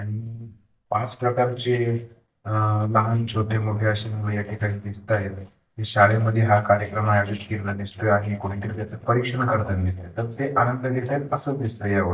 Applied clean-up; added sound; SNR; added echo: neural mask model DeepFilterNet 3.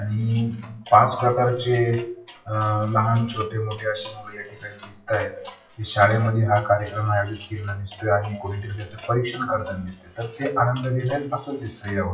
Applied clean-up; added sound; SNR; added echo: classical method WPE with log-MMSE.